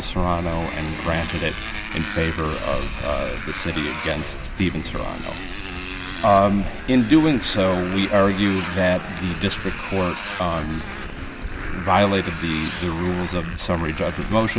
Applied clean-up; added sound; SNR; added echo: none; Motorcycle; 8 dB; none.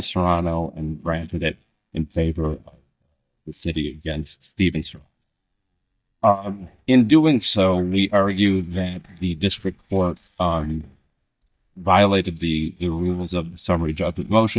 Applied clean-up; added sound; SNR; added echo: neural mask model DeepFilterNet 3.